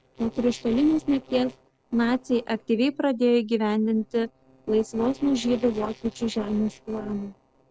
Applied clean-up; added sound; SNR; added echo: neural separator model SepFormer DNS4.